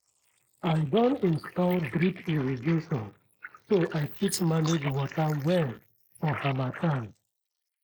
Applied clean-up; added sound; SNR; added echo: neural mask model Resemble Enhance denoiser.